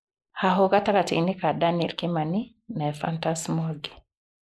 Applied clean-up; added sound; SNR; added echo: neural mask model Resemble Enhance denoiser.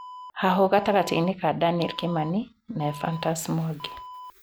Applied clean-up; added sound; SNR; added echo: none; Alarm; 18 dB; none.